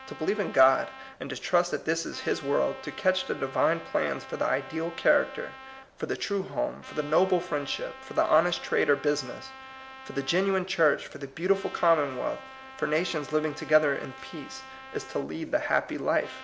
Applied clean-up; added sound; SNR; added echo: none; Trumpet; 18 dB; none.